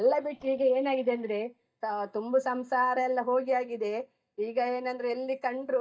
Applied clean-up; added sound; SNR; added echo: neural mask model DeepFilterNet 3.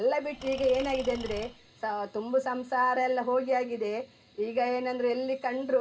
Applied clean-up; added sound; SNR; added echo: none; Engine / Tools; 14 dB; reverberation time 0.2 s.